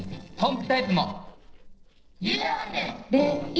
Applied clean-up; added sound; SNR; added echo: neural separator model SepFormer DNS4.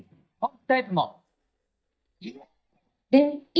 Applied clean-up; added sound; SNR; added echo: neural mask model DeepFilterNet 3.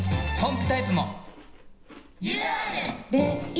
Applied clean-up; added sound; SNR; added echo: none; Chewing, mastication; 19 dB; reverberation time 0.9 s.